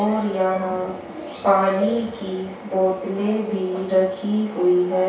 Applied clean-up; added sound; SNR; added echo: none; none; none; reverberation time 0.7 s.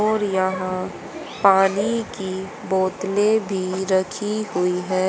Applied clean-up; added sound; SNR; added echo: none; none; none; none.